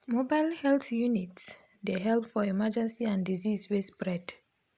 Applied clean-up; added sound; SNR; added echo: none; none; none; none.